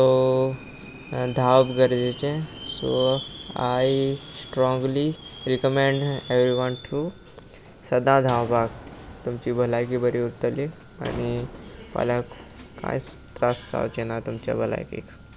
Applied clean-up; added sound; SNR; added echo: none; Subway, metro, underground; 15 dB; none.